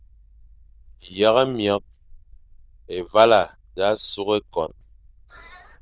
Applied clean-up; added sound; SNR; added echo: neural diffusion model UNIVERSE++.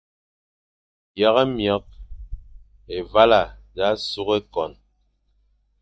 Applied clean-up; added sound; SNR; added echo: neural mask model DeepFilterNet 3.